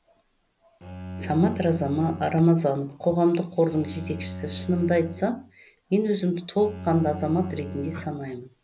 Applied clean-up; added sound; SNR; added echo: none; Bowed string instrument; 13 dB; none.